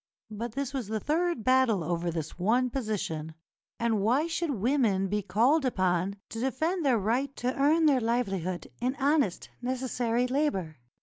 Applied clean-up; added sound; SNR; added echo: none; none; none; none.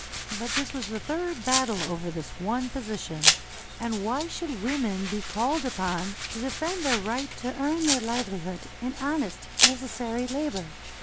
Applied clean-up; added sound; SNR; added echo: none; Domestic sounds, home sounds; 1 dB; none.